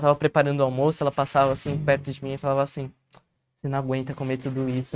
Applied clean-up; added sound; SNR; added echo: neural mask model RNNoise.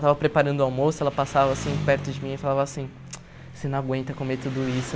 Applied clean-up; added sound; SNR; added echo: none; Engine; 12 dB; none.